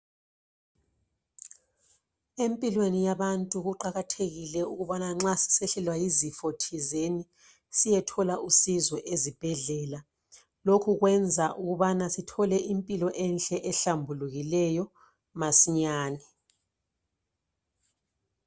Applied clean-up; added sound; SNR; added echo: none; none; none; none.